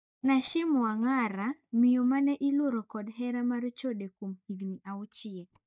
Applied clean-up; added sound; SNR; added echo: neural mask model DeepFilterNet 3.